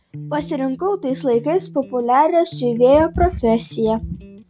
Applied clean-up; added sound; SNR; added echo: none; Electric guitar; 17 dB; none.